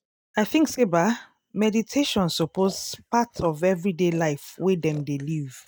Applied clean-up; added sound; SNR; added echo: neural mask model DeepFilterNet 3.